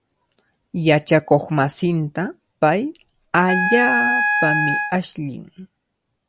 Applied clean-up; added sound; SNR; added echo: none; Wind instrument, woodwind instrument; 0 dB; none.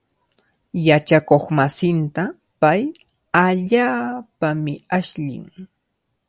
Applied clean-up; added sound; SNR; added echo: none; none; none; none.